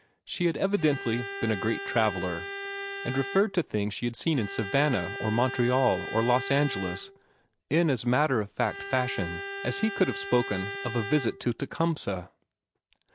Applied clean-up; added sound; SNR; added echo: none; Bowed string instrument; 9 dB; none.